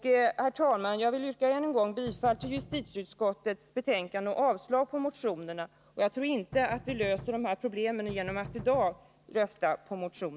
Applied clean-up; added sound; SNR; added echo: none; Knock; 16 dB; none.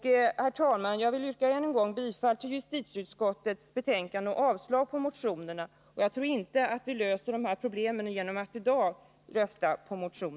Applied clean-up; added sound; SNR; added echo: none; none; none; none.